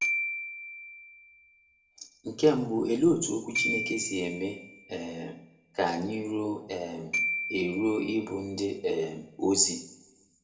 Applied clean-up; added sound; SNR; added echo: none; Glockenspiel; 7 dB; reverberation time 0.6 s.